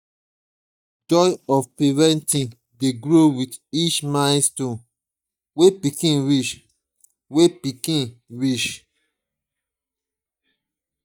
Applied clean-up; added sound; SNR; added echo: neural mask model DeepFilterNet 3.